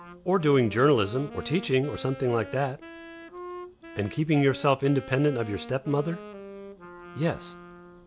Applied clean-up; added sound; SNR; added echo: none; Wind instrument, woodwind instrument; 15 dB; none.